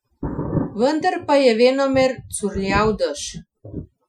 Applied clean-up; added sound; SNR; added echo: classical method Wiener filter.